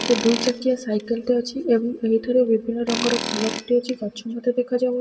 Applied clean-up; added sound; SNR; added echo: none; Tools; 10 dB; reverberation time 2.2 s.